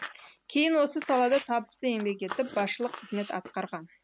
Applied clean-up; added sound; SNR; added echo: none; Chewing, mastication; 15 dB; none.